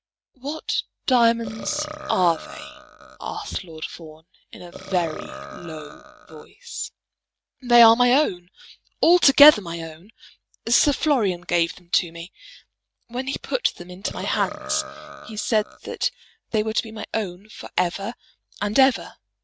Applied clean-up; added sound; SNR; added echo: neural mask model RNNoise.